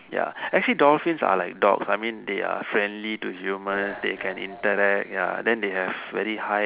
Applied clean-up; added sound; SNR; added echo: none; none; none; none.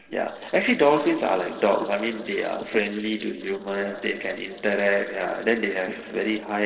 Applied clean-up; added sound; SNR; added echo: neural separator model SepFormer DNS4.